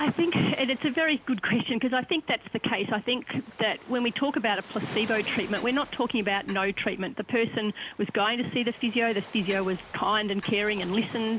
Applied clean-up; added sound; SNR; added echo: none; Waves, surf + Clock; 18 dB; none.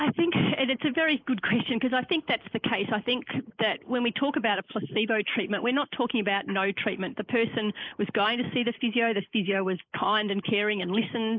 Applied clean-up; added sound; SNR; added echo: neural mask model Resemble Enhance denoiser.